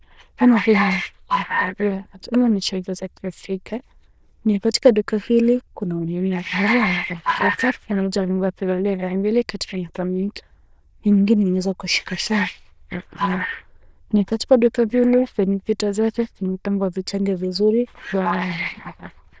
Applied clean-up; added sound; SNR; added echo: neural diffusion model UNIVERSE++.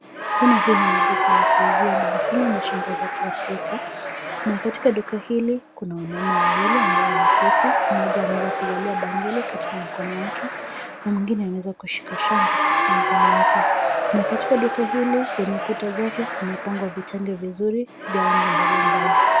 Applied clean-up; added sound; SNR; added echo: none; Applause / Cheering; -4 dB; none.